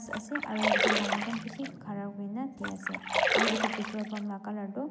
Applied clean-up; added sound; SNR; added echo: none; Splash, splatter; -4 dB; none.